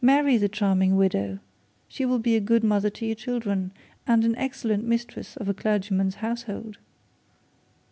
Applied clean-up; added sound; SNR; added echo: none; none; none; none.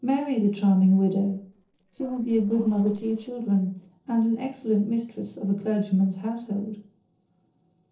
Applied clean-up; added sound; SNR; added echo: neural separator model SepFormer DNS4.